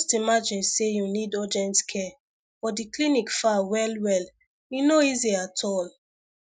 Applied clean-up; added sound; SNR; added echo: none; none; none; none.